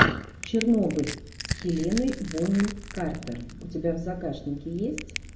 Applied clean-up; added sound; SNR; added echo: none; Crushing; 13 dB; reverberation time 0.4 s.